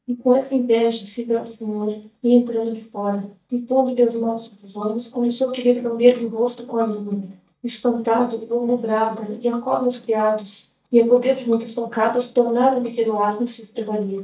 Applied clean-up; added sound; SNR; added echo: neural mask model DeepFilterNet 3.